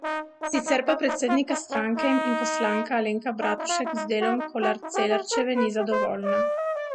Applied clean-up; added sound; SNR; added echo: none; Brass instrument; 2 dB; none.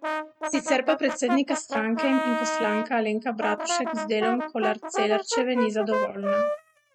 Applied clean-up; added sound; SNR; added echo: neural mask model RNNoise.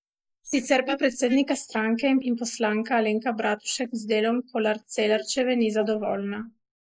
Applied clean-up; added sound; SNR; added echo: neural mask model Resemble Enhance denoiser.